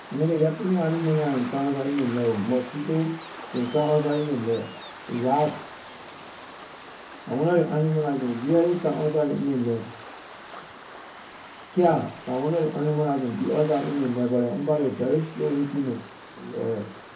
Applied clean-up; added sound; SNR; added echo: none; Waves, surf; 16 dB; reverberation time 0.3 s.